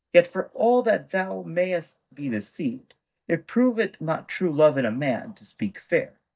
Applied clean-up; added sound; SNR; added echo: neural mask model DeepFilterNet 3.